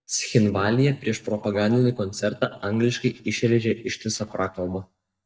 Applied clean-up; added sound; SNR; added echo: neural mask model DeepFilterNet 3.